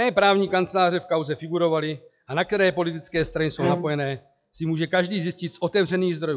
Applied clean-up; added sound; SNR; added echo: classical method log-MMSE.